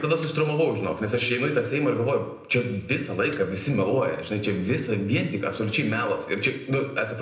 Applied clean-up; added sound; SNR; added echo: none; Bicycle bell; 11 dB; reverberation time 0.8 s.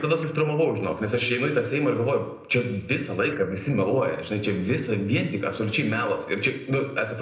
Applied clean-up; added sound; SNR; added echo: neural separator model SepFormer DNS4.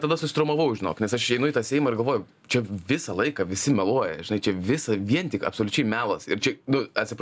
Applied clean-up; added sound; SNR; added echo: none; none; none; none.